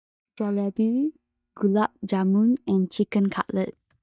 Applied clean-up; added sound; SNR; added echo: neural mask model DeepFilterNet 3.